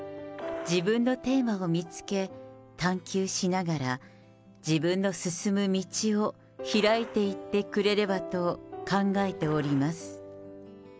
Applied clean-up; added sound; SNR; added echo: none; Gunshot, gunfire; 20 dB; none.